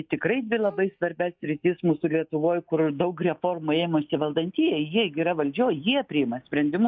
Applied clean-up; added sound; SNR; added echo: neural mask model DeepFilterNet 3.